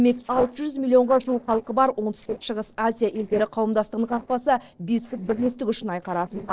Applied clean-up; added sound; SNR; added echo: neural separator model SepFormer DNS4.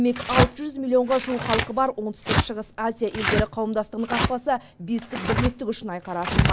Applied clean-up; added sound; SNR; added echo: none; Tearing; 1 dB; none.